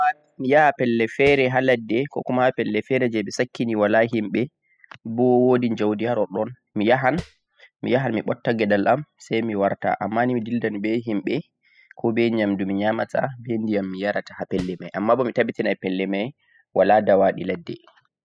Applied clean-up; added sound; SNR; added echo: classical method spectral subtraction.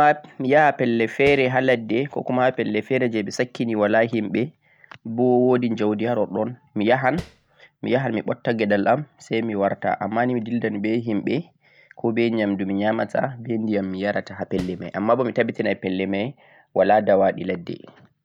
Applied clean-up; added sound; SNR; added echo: none; Tap; 17 dB; none.